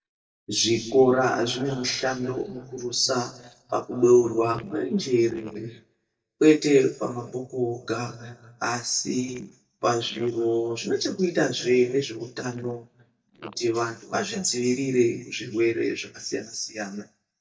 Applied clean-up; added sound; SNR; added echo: neural mask model DeepFilterNet 3.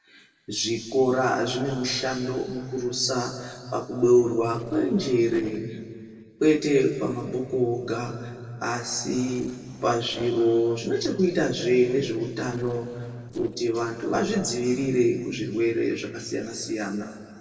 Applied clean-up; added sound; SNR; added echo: neural separator model SepFormer DNS4.